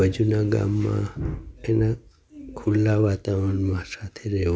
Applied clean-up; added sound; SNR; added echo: none; none; none; none.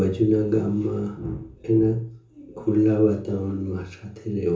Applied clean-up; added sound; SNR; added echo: none; none; none; reverberation time 0.6 s.